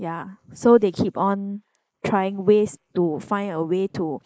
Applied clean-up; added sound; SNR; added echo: neural mask model Resemble Enhance denoiser.